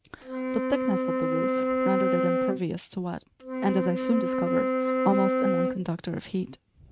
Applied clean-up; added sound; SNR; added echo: neural mask model RNNoise.